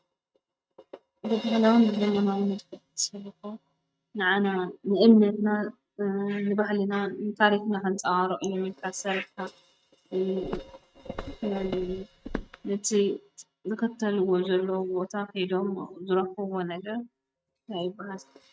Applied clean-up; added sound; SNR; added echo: neural mask model RNNoise.